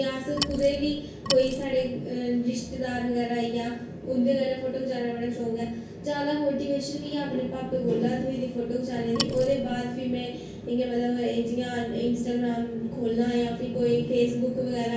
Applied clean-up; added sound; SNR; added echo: none; Wood; 8 dB; reverberation time 0.6 s.